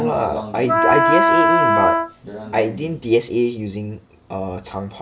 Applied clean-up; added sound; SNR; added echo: none; Wind instrument, woodwind instrument; -5 dB; none.